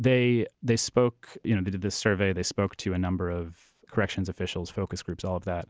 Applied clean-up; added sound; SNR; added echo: none; none; none; none.